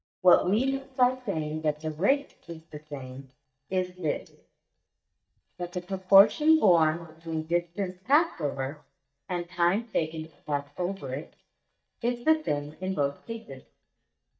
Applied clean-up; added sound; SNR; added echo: neural mask model DeepFilterNet 3.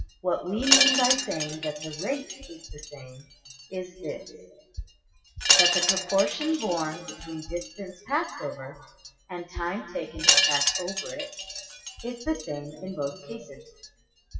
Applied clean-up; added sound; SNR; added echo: classical method WPE with log-MMSE.